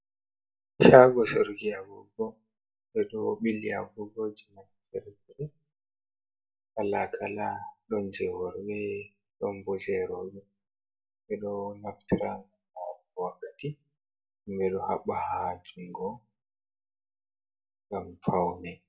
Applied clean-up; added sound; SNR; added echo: none; none; none; reverberation time 0.2 s.